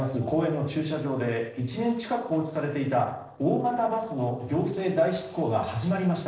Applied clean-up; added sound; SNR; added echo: neural separator model SepFormer DNS4.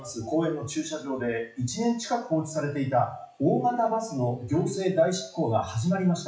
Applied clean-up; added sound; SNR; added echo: classical method WPE with log-MMSE.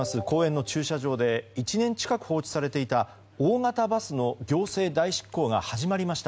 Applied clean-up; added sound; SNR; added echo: none; none; none; none.